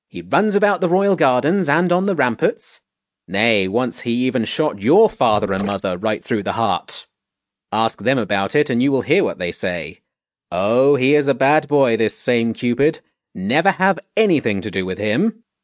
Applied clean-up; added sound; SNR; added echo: neural mask model RNNoise.